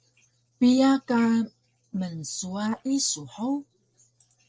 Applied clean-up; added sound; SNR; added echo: neural separator model SepFormer DNS4.